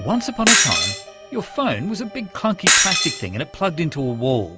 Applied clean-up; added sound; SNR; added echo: none; Shatter; -2 dB; none.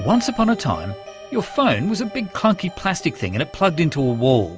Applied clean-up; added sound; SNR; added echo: none; none; none; none.